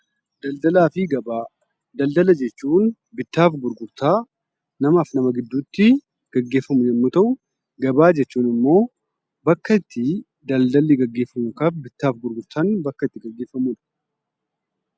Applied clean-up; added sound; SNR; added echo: none; none; none; none.